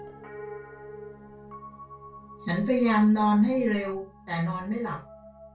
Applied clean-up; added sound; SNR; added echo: none; Piano; 18 dB; reverberation time 0.2 s.